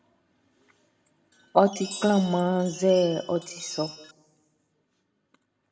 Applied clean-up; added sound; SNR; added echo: none; Chime; 14 dB; reverberation time 1.0 s.